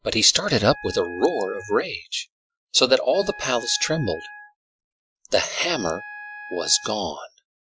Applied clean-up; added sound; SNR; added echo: classical method Wiener filter.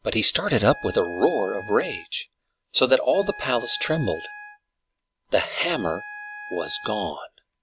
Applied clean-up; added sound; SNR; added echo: none; Tambourine + Wind instrument, woodwind instrument; 16 dB; none.